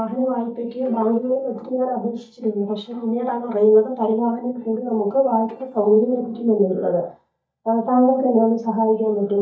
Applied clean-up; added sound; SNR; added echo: neural mask model DeepFilterNet 3.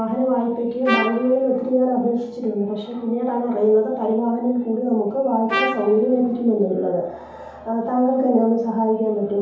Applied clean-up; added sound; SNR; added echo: none; Trumpet; 7 dB; reverberation time 0.8 s.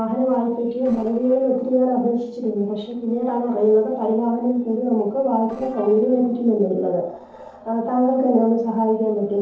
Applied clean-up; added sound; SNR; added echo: neural separator model SepFormer DNS4.